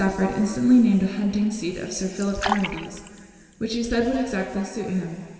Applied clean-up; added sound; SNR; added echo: none; Fill (with liquid); 10 dB; reverberation time 2.5 s.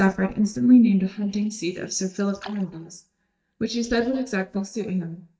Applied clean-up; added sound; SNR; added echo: neural mask model DeepFilterNet 3.